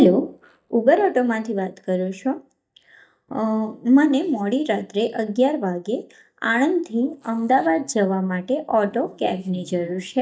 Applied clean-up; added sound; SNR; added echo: neural mask model DeepFilterNet 3.